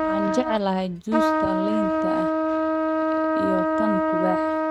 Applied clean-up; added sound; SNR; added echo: neural mask model RNNoise.